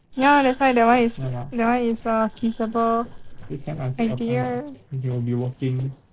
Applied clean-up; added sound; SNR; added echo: neural separator model SepFormer DNS4.